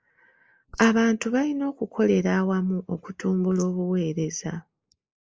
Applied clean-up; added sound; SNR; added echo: neural mask model Resemble Enhance denoiser.